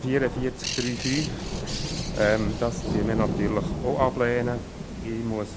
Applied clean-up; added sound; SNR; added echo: none; Rain / Thunderstorm + Bird; 3 dB; none.